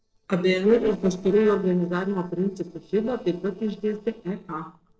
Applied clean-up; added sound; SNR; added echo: neural separator model SepFormer DNS4.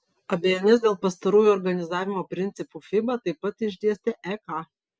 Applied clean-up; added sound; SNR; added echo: none; none; none; none.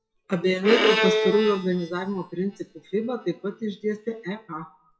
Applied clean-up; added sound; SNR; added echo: classical method WPE with log-MMSE.